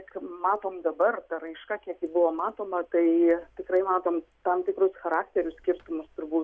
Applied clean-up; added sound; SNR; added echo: none; none; none; none.